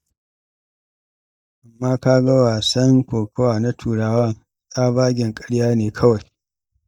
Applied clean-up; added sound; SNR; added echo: neural mask model DeepFilterNet 3.